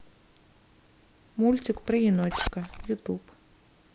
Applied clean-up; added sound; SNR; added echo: none; Zipper (clothing); 6 dB; none.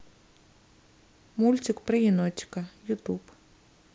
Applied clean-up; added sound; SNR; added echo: none; none; none; none.